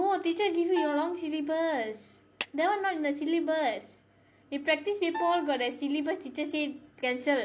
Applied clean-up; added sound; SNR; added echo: none; Clapping + Piano; 12 dB; none.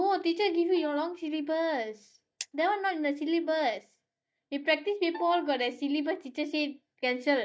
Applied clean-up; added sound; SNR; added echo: neural mask model DeepFilterNet 3.